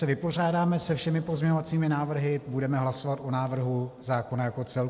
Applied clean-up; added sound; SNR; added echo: none; none; none; none.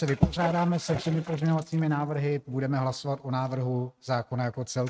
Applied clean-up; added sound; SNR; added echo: neural mask model RNNoise.